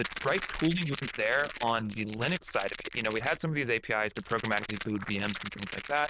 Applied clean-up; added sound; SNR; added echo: neural diffusion model UNIVERSE++.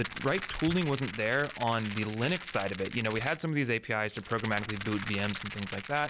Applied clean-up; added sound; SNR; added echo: none; Rattle; 11 dB; none.